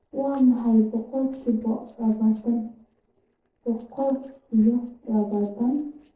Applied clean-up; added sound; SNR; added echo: neural separator model SepFormer DNS4.